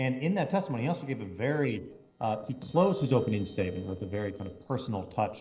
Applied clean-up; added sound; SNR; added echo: neural separator model SepFormer DNS4.